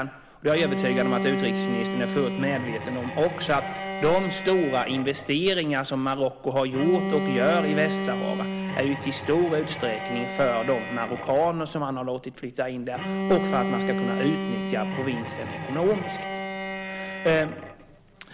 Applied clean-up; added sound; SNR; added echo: none; Bowed string instrument; 4 dB; none.